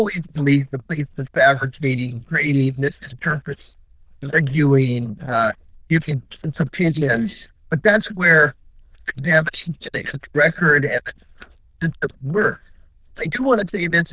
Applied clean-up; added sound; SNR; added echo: neural diffusion model UNIVERSE++.